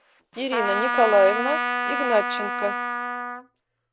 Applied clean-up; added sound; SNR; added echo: none; Trumpet; 2 dB; none.